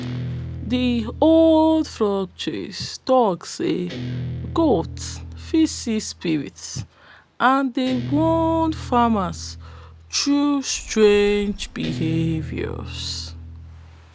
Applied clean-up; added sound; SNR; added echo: none; Telephone + Guitar; 11 dB; none.